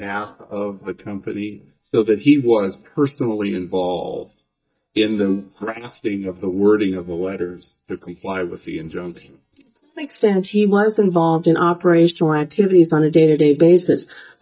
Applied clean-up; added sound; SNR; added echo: neural mask model DeepFilterNet 3.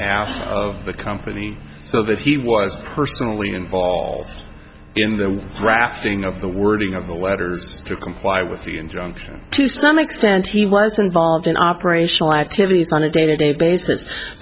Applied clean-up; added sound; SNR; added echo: none; none; none; none.